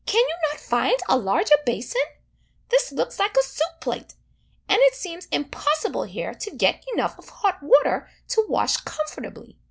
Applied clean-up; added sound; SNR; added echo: none; none; none; none.